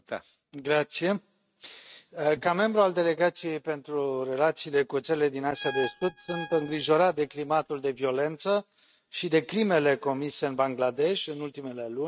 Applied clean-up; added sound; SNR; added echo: neural mask model RNNoise.